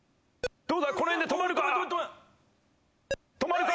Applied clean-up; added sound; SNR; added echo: none; none; none; none.